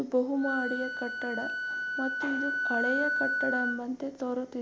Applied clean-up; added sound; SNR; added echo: none; Wind instrument, woodwind instrument; 0 dB; none.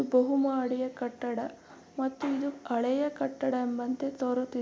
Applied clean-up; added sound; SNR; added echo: none; none; none; none.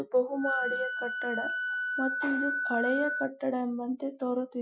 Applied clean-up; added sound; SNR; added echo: classical method Wiener filter.